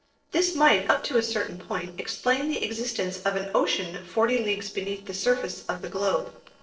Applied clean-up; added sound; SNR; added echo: neural separator model SepFormer DNS4.